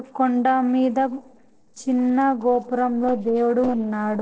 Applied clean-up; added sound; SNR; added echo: neural separator model SepFormer DNS4.